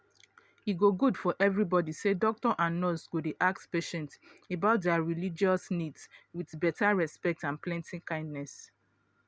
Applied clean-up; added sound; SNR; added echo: none; none; none; none.